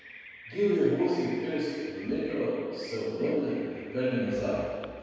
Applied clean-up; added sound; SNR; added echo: none; Bird vocalization, bird call, bird song; 20 dB; reverberation time 1.9 s.